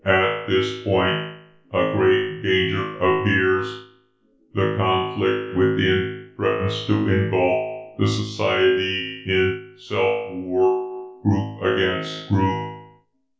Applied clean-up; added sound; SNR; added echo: none; none; none; none.